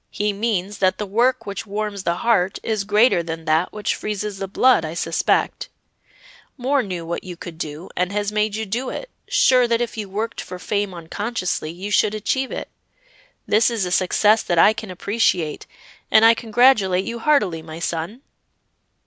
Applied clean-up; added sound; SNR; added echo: none; none; none; none.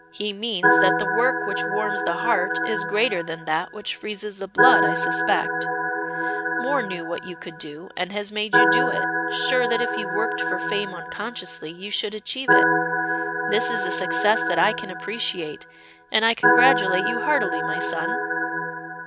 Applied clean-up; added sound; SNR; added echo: none; Organ; -2 dB; none.